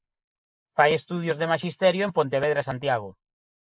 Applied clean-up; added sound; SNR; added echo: neural mask model Resemble Enhance denoiser.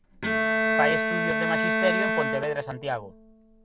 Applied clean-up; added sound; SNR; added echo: none; Bowed string instrument; -4 dB; none.